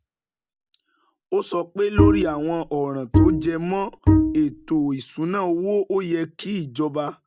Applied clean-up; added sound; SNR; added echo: none; Bowed string instrument; -4 dB; none.